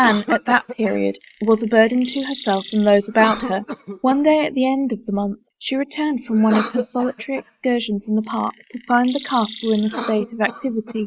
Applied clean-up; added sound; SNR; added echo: neural mask model RNNoise.